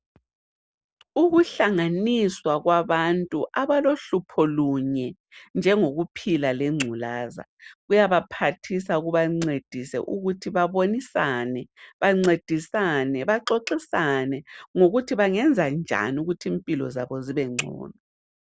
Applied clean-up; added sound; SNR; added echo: none; none; none; none.